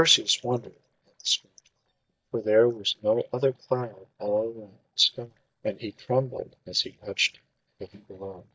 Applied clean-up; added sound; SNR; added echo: neural mask model DeepFilterNet 3.